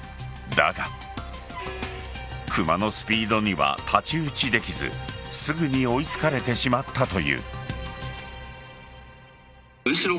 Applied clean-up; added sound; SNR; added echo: none; Truck; 20 dB; none.